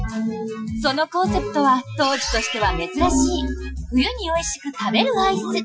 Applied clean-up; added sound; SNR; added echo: classical method Wiener filter.